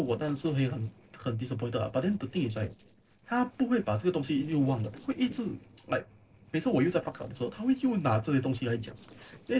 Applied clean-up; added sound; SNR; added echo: neural separator model SepFormer DNS4.